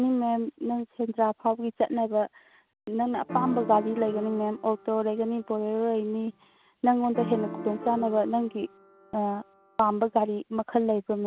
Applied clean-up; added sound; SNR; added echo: none; Piano; 13 dB; none.